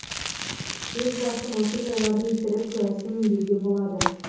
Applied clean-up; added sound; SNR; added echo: none; Crumpling, crinkling; 8 dB; reverberation time 0.9 s.